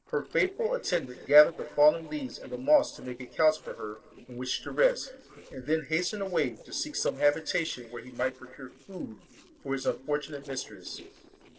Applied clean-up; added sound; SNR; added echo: neural separator model SepFormer DNS4.